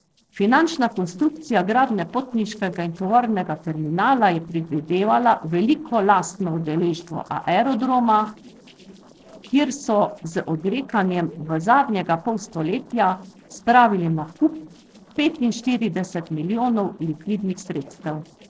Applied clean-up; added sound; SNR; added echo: neural separator model SepFormer DNS4.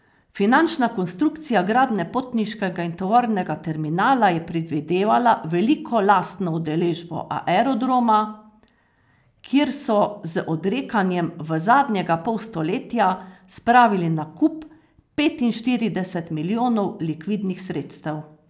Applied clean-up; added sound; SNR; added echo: none; none; none; none.